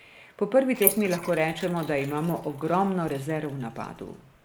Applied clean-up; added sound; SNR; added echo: neural mask model Resemble Enhance denoiser.